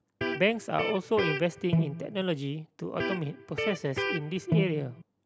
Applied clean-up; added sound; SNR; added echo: none; Electric guitar; 1 dB; none.